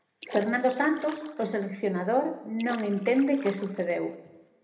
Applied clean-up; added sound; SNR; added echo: none; Splash, splatter; 17 dB; reverberation time 0.9 s.